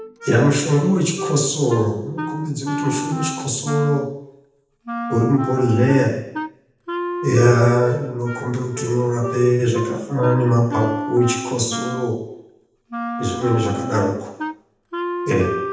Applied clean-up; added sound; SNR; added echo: none; Wind instrument, woodwind instrument; 8 dB; reverberation time 0.8 s.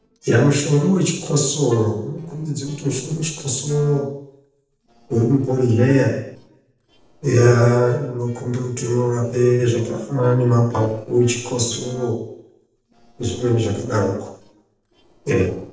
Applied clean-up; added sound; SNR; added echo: neural separator model SepFormer DNS4.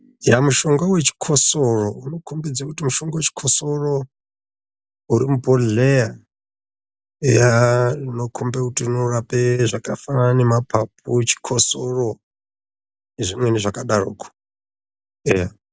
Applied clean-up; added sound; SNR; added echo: none; none; none; none.